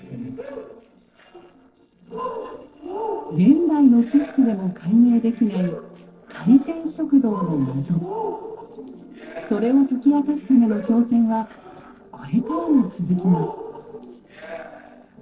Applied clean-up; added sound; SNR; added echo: neural separator model SepFormer DNS4.